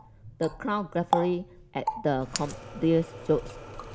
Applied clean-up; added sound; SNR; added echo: none; Water tap, faucet; 7 dB; none.